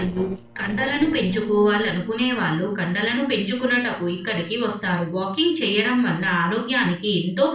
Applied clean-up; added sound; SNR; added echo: neural separator model SepFormer DNS4.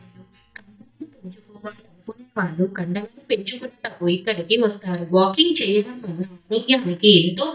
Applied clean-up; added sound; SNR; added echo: neural mask model DeepFilterNet 3.